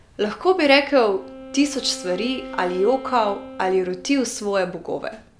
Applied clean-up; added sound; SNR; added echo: none; Wind instrument, woodwind instrument; 17 dB; none.